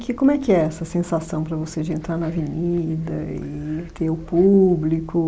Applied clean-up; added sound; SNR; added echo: none; none; none; none.